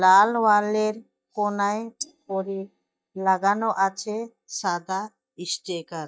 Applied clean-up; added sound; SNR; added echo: neural mask model DeepFilterNet 3.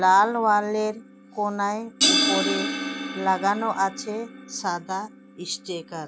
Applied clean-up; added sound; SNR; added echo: none; Crash cymbal; 4 dB; none.